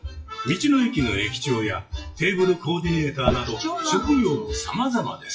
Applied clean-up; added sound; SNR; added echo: classical method WPE with log-MMSE.